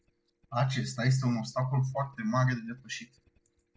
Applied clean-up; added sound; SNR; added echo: neural separator model SepFormer DNS4.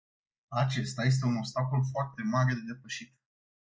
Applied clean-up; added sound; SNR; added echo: neural mask model Resemble Enhance denoiser.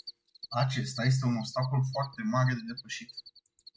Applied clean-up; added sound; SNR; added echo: neural mask model RNNoise.